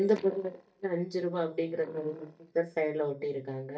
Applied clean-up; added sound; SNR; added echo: neural mask model DeepFilterNet 3.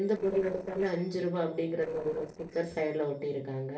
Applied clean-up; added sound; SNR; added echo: neural separator model SepFormer DNS4.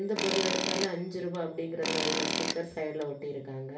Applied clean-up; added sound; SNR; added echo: none; Tools; 0 dB; reverberation time 0.3 s.